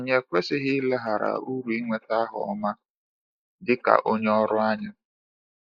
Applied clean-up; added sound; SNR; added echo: neural mask model Resemble Enhance denoiser.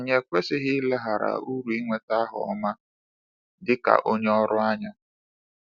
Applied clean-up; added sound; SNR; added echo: none; none; none; none.